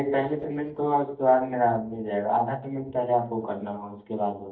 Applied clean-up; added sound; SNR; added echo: neural mask model DeepFilterNet 3.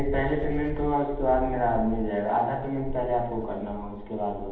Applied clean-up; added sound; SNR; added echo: none; Dog; 7 dB; reverberation time 0.8 s.